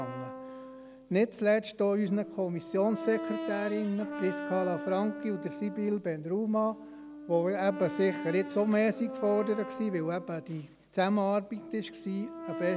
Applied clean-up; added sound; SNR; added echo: none; Brass instrument; 10 dB; none.